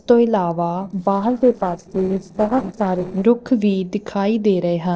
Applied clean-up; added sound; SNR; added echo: neural separator model SepFormer DNS4.